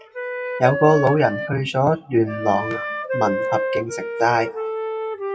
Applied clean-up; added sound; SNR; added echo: classical method WPE with log-MMSE.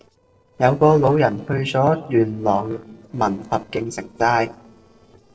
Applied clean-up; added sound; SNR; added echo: neural separator model SepFormer DNS4.